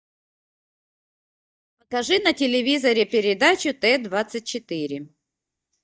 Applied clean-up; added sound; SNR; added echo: neural mask model DeepFilterNet 3.